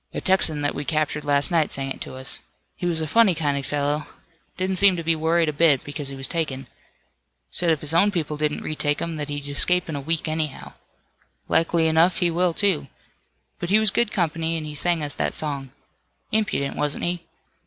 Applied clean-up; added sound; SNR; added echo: none; none; none; none.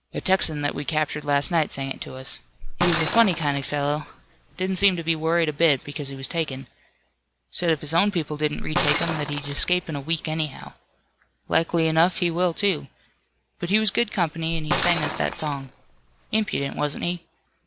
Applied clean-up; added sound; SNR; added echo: none; Shatter; 7 dB; none.